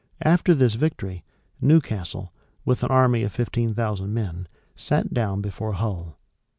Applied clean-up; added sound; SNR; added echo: none; none; none; none.